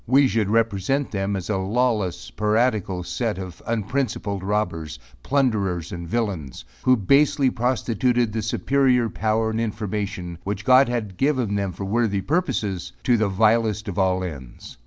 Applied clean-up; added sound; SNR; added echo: none; none; none; none.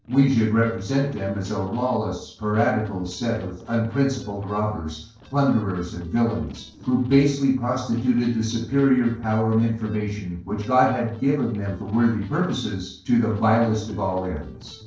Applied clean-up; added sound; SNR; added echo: neural separator model SepFormer DNS4.